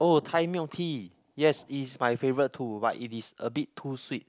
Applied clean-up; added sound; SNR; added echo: none; none; none; none.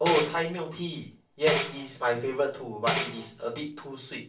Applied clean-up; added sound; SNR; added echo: none; Tambourine; 6 dB; reverberation time 0.3 s.